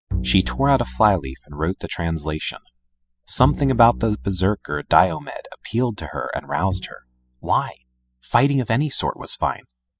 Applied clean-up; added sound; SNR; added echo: classical method spectral subtraction.